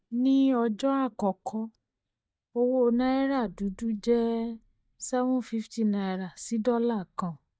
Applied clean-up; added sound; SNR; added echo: neural mask model DeepFilterNet 3.